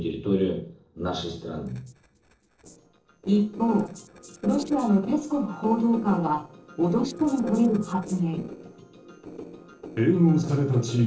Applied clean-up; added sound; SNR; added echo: neural separator model SepFormer DNS4.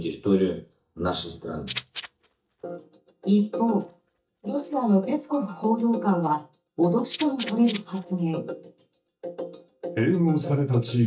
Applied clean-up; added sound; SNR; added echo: neural mask model DeepFilterNet 3.